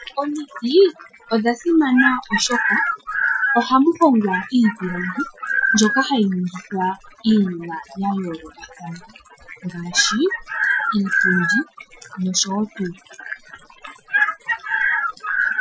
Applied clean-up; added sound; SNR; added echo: classical method Wiener filter.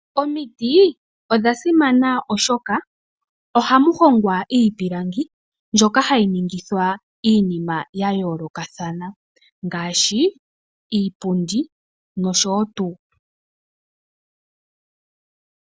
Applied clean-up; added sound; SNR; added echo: none; none; none; none.